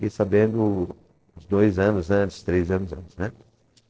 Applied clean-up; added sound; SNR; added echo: neural separator model SepFormer DNS4.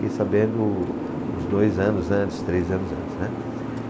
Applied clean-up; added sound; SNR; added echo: none; Boat, Water vehicle; 4 dB; reverberation time 2.1 s.